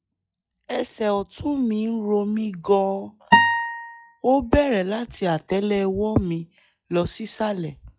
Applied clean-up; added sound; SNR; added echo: classical method log-MMSE.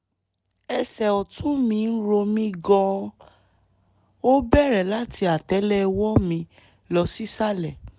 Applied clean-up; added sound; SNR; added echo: none; none; none; none.